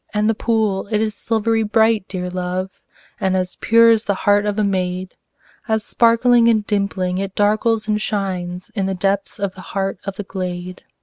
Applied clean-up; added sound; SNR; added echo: none; none; none; none.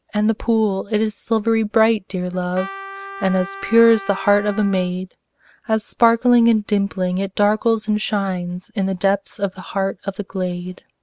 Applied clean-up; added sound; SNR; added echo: none; Trumpet; 15 dB; none.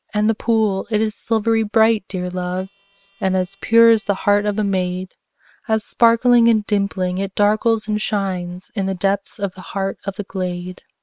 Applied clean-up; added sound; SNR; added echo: neural separator model SepFormer WHAM!.